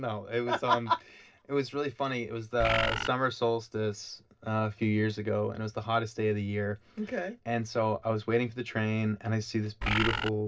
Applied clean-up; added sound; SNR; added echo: none; Bird; -1 dB; reverberation time 0.4 s.